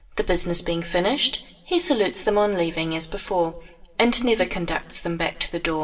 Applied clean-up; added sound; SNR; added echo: none; none; none; reverberation time 0.8 s.